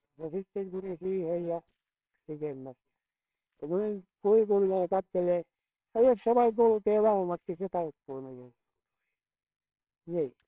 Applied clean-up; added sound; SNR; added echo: neural separator model SepFormer WHAMR!.